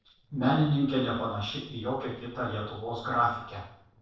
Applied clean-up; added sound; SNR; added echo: neural separator model SepFormer DNS4.